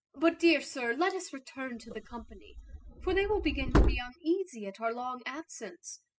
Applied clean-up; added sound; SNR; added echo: classical method spectral subtraction.